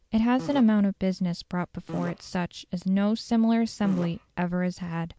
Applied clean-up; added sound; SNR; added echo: none; Fart; 13 dB; none.